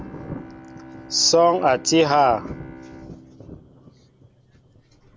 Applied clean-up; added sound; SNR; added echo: none; Bowed string instrument + Thunder; 16 dB; none.